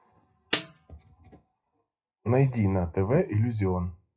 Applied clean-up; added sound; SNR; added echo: classical method WPE with log-MMSE.